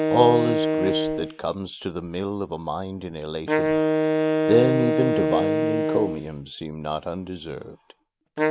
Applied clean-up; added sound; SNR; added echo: none; Wind instrument, woodwind instrument; -1 dB; none.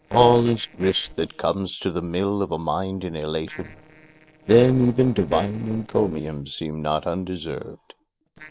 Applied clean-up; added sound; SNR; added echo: neural separator model SepFormer DNS4.